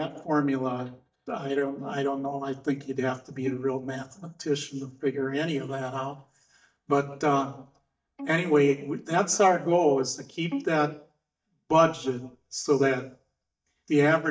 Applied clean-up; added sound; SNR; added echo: neural mask model DeepFilterNet 3.